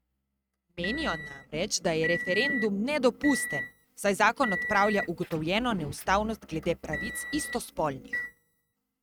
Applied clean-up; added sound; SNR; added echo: neural mask model RNNoise.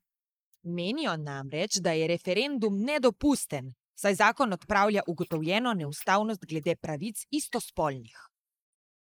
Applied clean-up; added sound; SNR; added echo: neural mask model Resemble Enhance denoiser.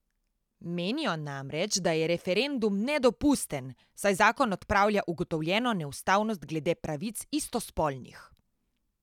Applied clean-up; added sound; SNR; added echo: none; none; none; none.